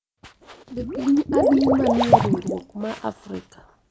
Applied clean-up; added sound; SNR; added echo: none; Liquid; 0 dB; none.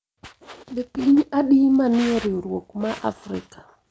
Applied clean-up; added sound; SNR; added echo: none; none; none; none.